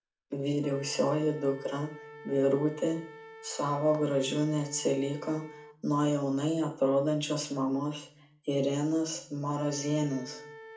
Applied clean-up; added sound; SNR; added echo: none; Wind instrument, woodwind instrument; 19 dB; reverberation time 0.4 s.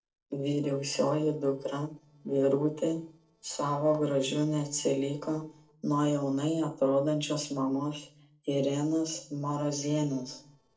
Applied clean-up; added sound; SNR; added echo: neural separator model SepFormer DNS4.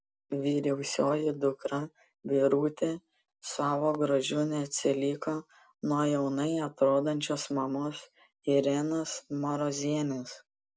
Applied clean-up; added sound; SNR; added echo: none; none; none; none.